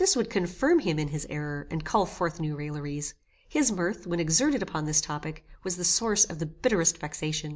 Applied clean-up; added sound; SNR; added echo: none; none; none; none.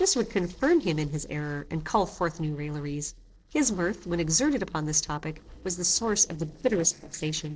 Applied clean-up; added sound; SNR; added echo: neural separator model SepFormer DNS4.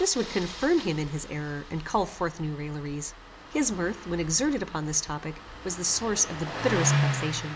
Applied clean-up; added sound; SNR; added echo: none; Engine starting; 6 dB; none.